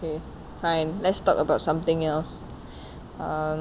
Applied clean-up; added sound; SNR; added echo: none; none; none; none.